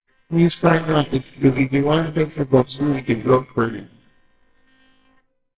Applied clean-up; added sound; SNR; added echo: neural separator model SepFormer WHAMR!.